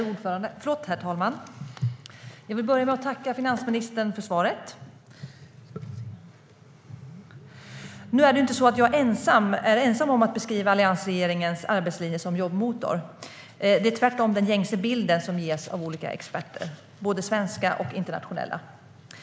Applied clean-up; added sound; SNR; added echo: none; none; none; none.